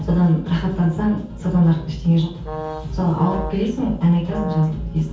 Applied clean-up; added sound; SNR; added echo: none; Brass instrument; 12 dB; reverberation time 0.6 s.